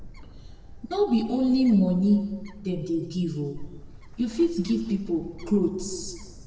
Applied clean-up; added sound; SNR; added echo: none; Bird; 16 dB; reverberation time 1.2 s.